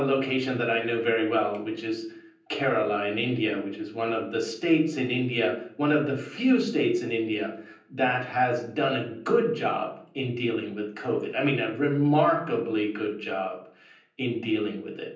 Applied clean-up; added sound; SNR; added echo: none; none; none; reverberation time 0.6 s.